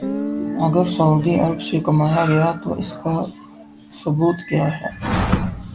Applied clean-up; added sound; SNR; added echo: none; Guitar; 11 dB; none.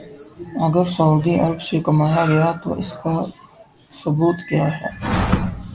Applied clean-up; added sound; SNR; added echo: none; none; none; none.